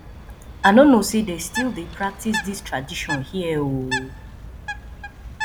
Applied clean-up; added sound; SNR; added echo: none; Bird; 10 dB; none.